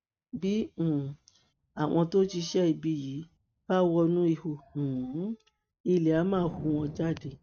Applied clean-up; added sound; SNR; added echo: neural mask model RNNoise.